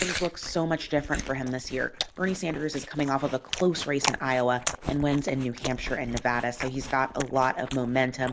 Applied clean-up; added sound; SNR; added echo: neural mask model Resemble Enhance denoiser.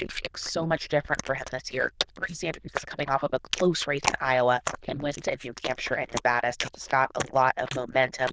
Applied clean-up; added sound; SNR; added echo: neural diffusion model UNIVERSE++.